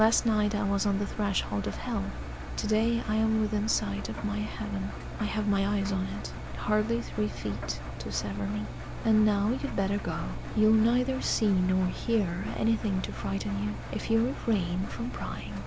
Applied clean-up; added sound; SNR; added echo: none; Engine; 7 dB; none.